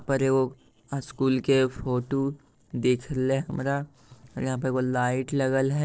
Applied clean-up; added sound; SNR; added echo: neural separator model SepFormer DNS4.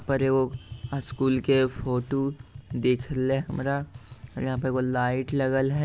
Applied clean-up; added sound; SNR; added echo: none; Tap; 16 dB; none.